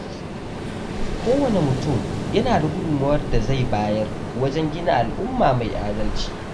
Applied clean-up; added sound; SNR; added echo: none; Ocean; 3 dB; none.